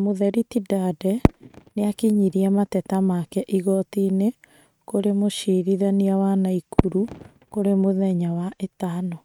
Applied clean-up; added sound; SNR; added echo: neural mask model RNNoise.